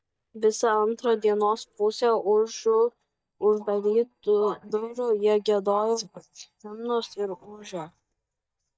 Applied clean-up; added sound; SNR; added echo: neural mask model DeepFilterNet 3.